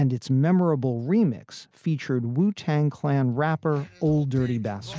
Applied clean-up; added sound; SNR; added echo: none; none; none; none.